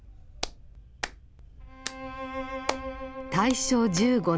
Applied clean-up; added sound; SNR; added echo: none; Hands; 11 dB; none.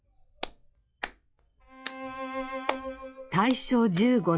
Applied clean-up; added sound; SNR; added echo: classical method log-MMSE.